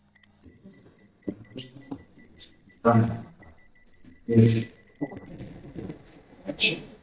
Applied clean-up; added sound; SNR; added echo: neural mask model DeepFilterNet 3.